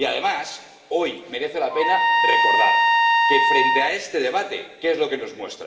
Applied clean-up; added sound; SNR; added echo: none; Trumpet; -5 dB; reverberation time 2.3 s.